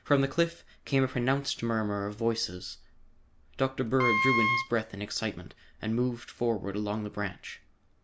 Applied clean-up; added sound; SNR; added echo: none; Wind instrument, woodwind instrument; -2 dB; none.